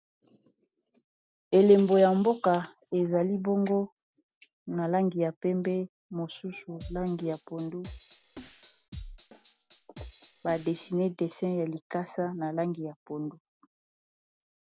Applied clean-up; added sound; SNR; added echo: none; Drum kit; 17 dB; none.